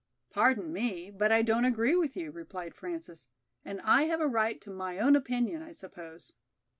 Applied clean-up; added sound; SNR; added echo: none; none; none; none.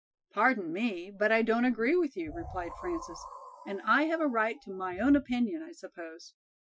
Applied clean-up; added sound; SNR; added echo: classical method Wiener filter.